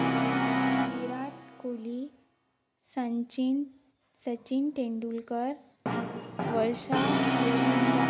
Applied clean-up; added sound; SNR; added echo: none; Brass instrument; -3 dB; none.